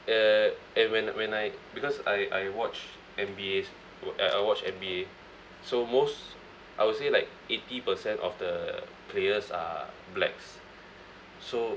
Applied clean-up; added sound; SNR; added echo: none; none; none; none.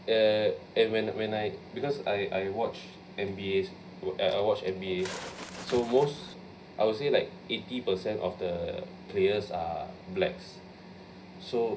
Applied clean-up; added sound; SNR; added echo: none; Bird; 11 dB; reverberation time 0.4 s.